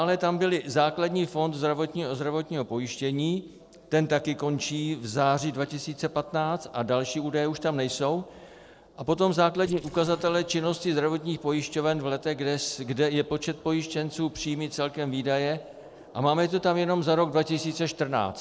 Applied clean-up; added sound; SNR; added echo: neural separator model SepFormer DNS4.